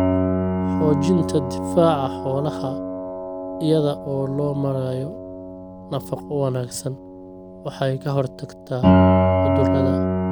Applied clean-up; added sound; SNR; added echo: none; Piano; -2 dB; none.